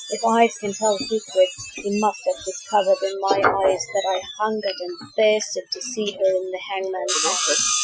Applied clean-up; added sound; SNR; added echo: classical method Wiener filter.